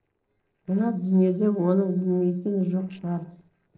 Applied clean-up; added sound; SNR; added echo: neural separator model SepFormer DNS4.